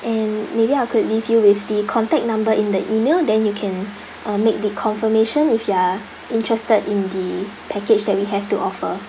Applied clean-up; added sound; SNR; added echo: none; none; none; none.